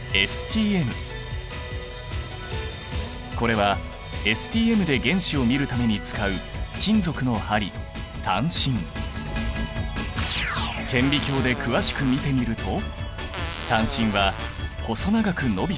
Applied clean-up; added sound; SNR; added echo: none; Fart; 12 dB; none.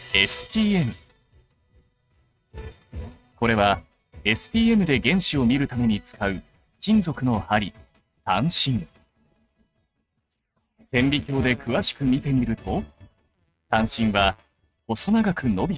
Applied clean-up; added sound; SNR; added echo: neural mask model RNNoise.